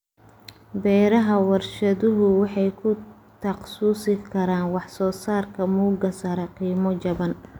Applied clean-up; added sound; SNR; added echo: none; none; none; none.